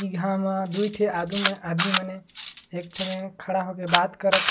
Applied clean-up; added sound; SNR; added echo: none; Cutlery, silverware + Camera; 4 dB; none.